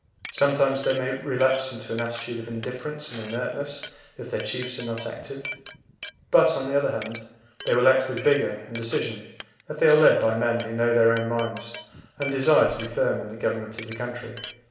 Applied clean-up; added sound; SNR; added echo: none; Glass; 17 dB; reverberation time 0.8 s.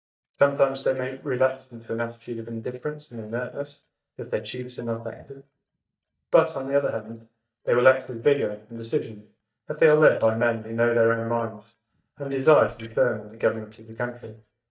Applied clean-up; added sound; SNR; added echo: neural mask model DeepFilterNet 3.